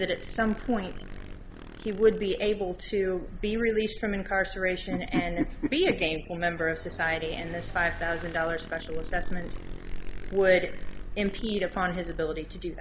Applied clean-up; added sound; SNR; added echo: none; Motorcycle / Engine; 19 dB; none.